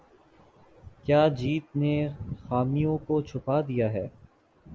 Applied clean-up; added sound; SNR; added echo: none; none; none; none.